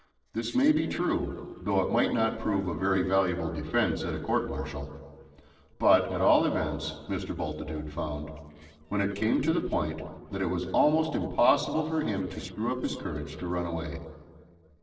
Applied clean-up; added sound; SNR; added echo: neural separator model SepFormer DNS4.